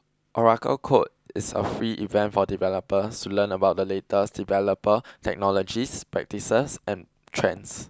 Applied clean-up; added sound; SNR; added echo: none; none; none; none.